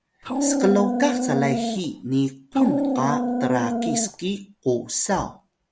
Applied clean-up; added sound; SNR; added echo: none; Dog; 0 dB; none.